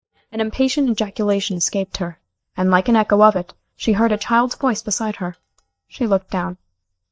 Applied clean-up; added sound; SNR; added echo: neural mask model DeepFilterNet 3.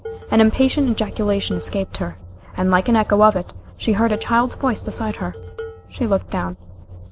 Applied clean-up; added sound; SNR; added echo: none; Dishes, pots, and pans; 17 dB; none.